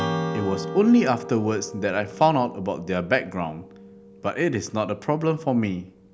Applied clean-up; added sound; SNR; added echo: none; Strum; 11 dB; none.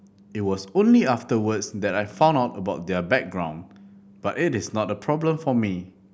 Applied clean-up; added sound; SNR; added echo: none; none; none; none.